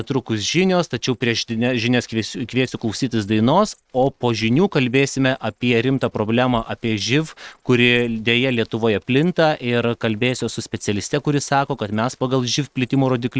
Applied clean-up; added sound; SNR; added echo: neural mask model RNNoise.